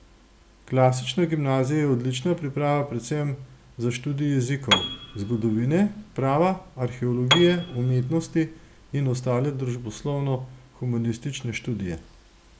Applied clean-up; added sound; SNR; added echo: none; Piano; 6 dB; none.